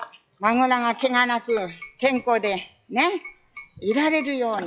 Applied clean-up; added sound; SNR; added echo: classical method log-MMSE.